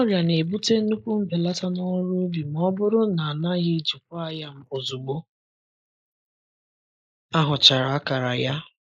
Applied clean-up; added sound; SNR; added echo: neural mask model Resemble Enhance denoiser.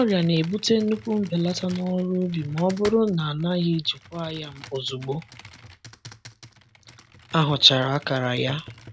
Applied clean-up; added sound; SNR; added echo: none; Computer keyboard; 20 dB; none.